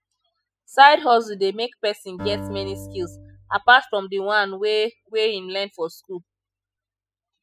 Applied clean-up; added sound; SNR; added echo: classical method spectral subtraction.